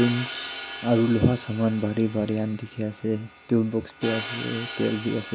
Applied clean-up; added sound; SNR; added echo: none; Crash cymbal; 12 dB; none.